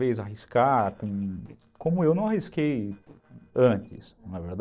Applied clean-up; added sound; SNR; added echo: neural separator model SepFormer DNS4.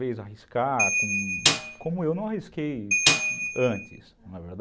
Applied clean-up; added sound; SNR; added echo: none; Ringtone / Bell + Snare drum; -5 dB; none.